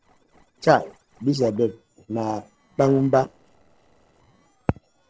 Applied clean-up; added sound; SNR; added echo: neural separator model SepFormer DNS4.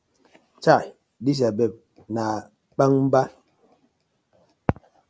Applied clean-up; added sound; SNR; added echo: none; none; none; none.